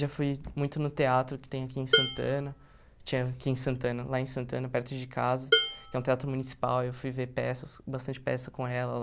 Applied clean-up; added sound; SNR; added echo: none; Dishes, pots, and pans; -2 dB; none.